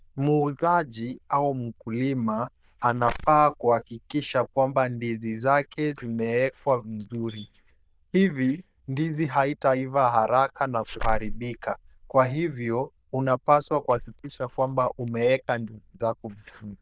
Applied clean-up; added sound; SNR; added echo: neural diffusion model UNIVERSE++.